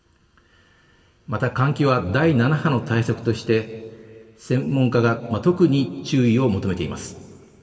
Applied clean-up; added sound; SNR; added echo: none; none; none; reverberation time 1.8 s.